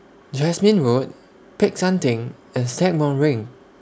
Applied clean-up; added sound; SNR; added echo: none; none; none; none.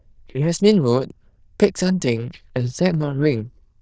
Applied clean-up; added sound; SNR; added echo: neural diffusion model UNIVERSE++.